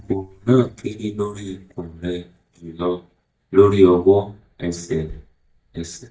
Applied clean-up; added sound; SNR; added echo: neural mask model DeepFilterNet 3.